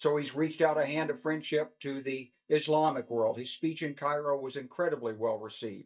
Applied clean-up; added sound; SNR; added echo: neural mask model DeepFilterNet 3.